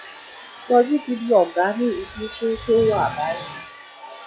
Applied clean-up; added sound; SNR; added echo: classical method log-MMSE.